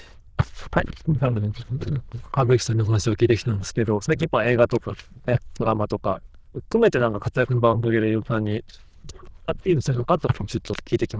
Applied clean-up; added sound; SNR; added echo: neural diffusion model UNIVERSE++.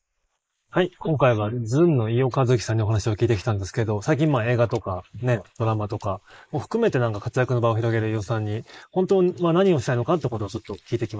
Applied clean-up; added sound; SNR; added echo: neural mask model Resemble Enhance denoiser.